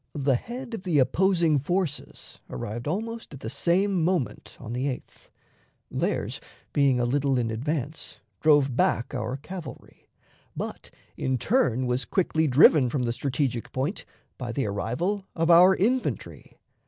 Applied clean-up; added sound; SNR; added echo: none; none; none; none.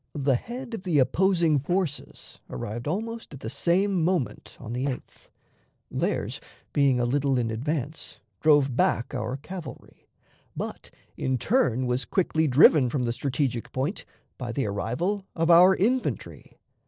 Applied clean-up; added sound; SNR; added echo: neural separator model SepFormer DNS4.